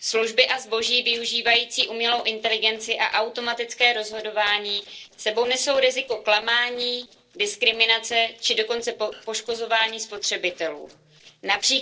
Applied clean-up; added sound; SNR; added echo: neural separator model SepFormer DNS4.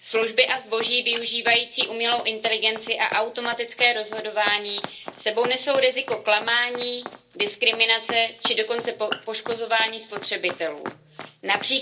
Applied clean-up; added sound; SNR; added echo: none; Run; 14 dB; reverberation time 0.2 s.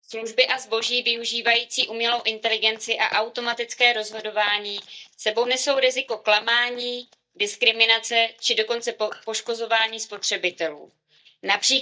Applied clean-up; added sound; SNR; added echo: neural mask model DeepFilterNet 3.